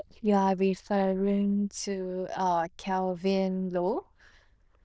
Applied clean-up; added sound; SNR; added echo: neural diffusion model UNIVERSE++.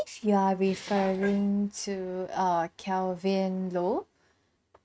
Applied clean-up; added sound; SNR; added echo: neural mask model RNNoise.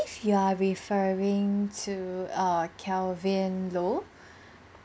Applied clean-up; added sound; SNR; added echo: none; none; none; none.